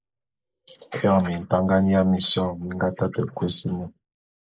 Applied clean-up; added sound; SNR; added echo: neural mask model Resemble Enhance denoiser.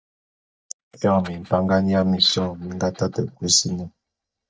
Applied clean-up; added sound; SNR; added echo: neural mask model DeepFilterNet 3.